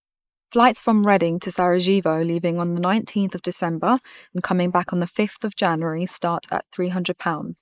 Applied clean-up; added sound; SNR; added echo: neural mask model Resemble Enhance denoiser.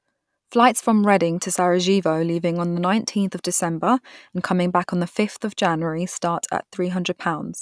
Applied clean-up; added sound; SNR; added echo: none; none; none; none.